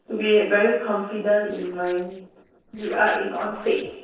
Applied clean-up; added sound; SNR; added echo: neural separator model SepFormer DNS4.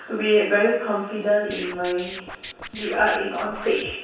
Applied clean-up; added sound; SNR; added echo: none; Scratching (performance technique); 14 dB; reverberation time 0.7 s.